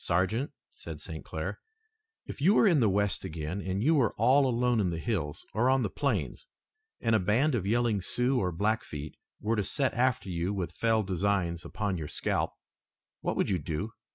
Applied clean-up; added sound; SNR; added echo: none; none; none; none.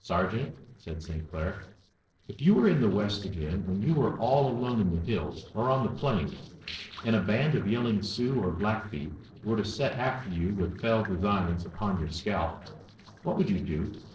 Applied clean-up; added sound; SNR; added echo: neural separator model SepFormer DNS4.